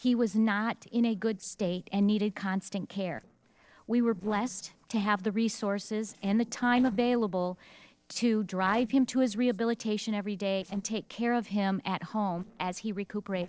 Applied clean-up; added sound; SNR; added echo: neural separator model SepFormer DNS4.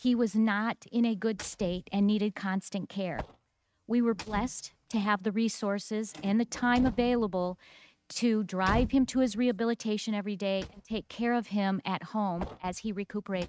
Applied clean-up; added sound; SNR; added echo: neural mask model RNNoise.